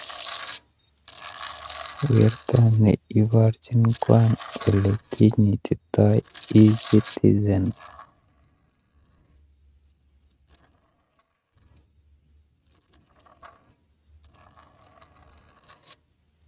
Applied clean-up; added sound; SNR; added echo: neural mask model RNNoise.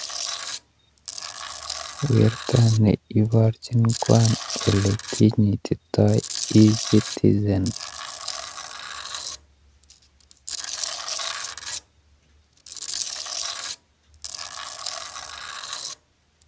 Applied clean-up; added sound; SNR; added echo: none; Tools; 10 dB; none.